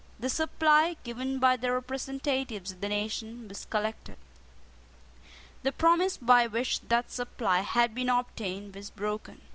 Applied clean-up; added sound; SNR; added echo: none; none; none; none.